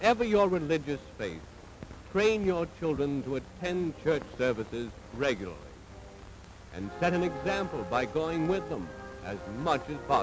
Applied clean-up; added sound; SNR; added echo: none; none; none; none.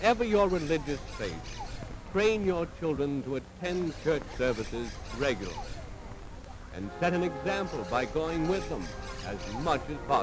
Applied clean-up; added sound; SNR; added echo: none; Bird; 11 dB; none.